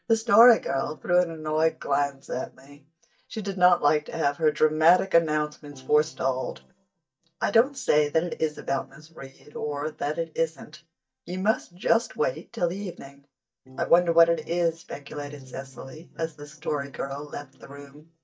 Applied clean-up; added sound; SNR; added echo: neural mask model DeepFilterNet 3.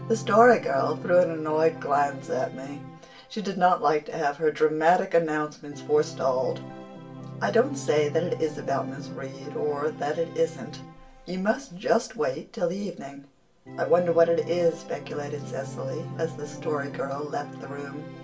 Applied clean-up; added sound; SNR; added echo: none; Organ; 13 dB; reverberation time 0.2 s.